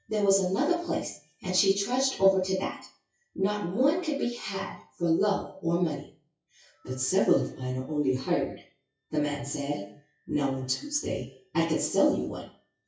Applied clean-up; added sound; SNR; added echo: classical method WPE with log-MMSE.